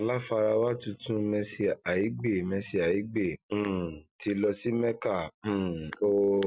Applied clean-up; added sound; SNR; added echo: none; none; none; none.